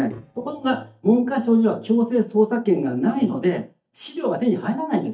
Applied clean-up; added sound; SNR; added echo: neural mask model DeepFilterNet 3.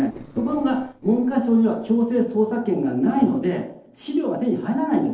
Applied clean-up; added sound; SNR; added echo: neural separator model SepFormer DNS4.